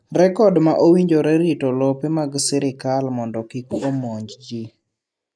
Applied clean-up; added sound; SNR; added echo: neural mask model Resemble Enhance denoiser.